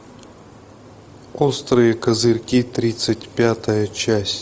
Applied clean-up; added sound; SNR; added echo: none; none; none; none.